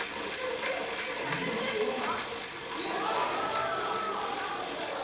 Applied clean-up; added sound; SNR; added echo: none; Bicycle; -1 dB; reverberation time 1.0 s.